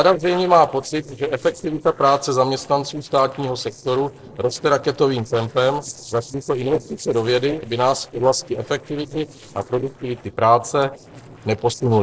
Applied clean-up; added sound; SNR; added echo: neural separator model SepFormer DNS4.